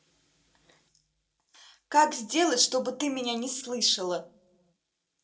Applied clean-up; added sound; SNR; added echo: none; none; none; reverberation time 0.2 s.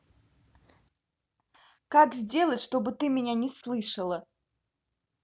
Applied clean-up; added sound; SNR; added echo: none; none; none; none.